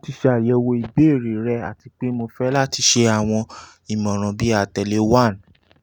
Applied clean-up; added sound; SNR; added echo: none; none; none; none.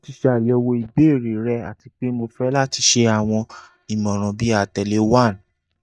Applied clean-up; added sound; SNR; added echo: neural mask model DeepFilterNet 3.